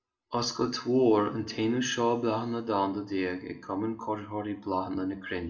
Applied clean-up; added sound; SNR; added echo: none; none; none; reverberation time 1.5 s.